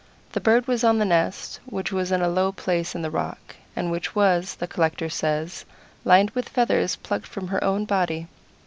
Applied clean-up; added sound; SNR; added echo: none; none; none; none.